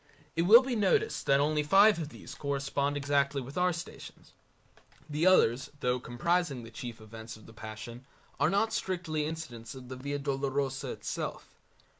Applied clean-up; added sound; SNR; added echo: none; none; none; none.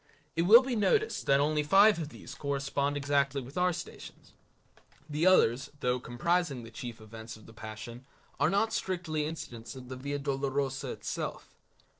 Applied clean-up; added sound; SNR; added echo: neural separator model SepFormer DNS4.